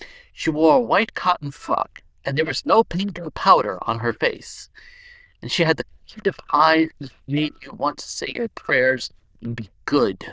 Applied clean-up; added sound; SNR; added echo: neural diffusion model UNIVERSE++.